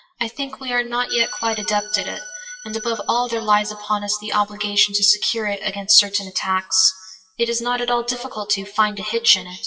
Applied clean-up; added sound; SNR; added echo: classical method WPE with log-MMSE.